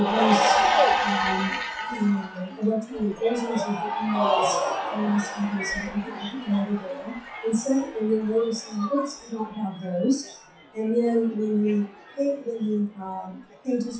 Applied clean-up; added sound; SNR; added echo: classical method WPE with log-MMSE.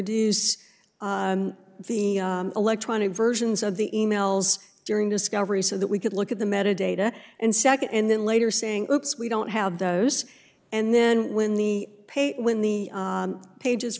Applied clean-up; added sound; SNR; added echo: none; none; none; none.